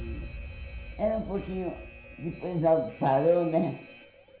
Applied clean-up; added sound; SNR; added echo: none; Alarm; 14 dB; reverberation time 0.5 s.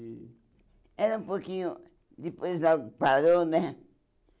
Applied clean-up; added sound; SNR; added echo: none; none; none; none.